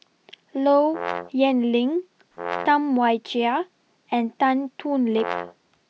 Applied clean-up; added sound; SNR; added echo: none; Brass instrument; 8 dB; none.